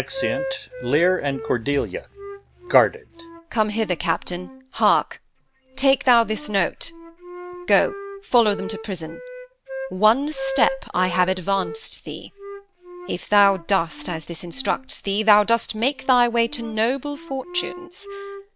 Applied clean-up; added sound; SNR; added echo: none; Wind instrument, woodwind instrument; 13 dB; none.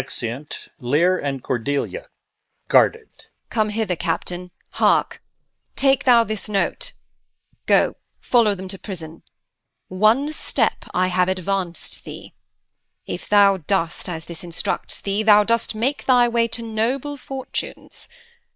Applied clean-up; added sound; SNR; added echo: neural mask model Resemble Enhance denoiser.